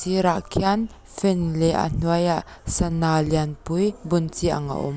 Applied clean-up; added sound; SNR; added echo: none; none; none; none.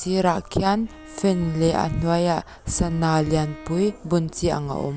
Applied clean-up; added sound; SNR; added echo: none; Bowed string instrument; 19 dB; none.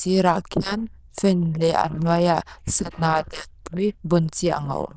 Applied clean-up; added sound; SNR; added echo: neural diffusion model UNIVERSE++.